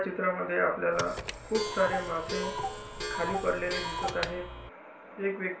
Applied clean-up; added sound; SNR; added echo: none; Clock; 4 dB; reverberation time 0.3 s.